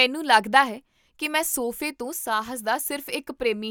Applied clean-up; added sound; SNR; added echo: none; none; none; none.